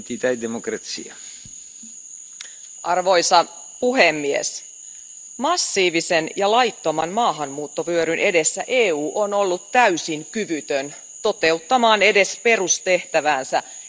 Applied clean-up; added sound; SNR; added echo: none; Cricket / Frog; 18 dB; none.